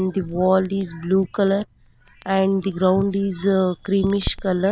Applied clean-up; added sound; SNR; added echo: none; Crackle; 19 dB; none.